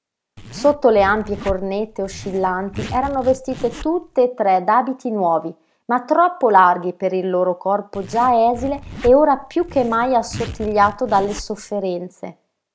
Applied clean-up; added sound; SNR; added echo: none; Zipper (clothing); 15 dB; none.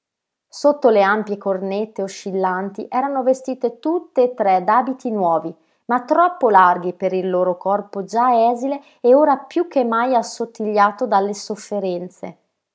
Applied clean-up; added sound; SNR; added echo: none; none; none; none.